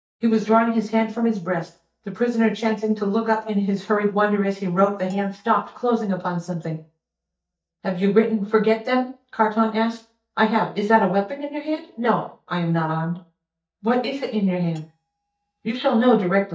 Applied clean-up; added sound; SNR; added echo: neural mask model DeepFilterNet 3.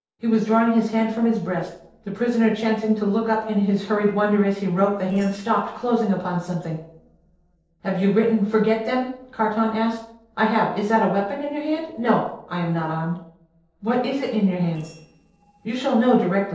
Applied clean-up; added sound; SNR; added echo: neural separator model SepFormer DNS4.